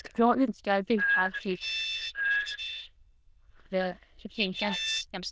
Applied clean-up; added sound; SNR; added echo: neural diffusion model UNIVERSE++.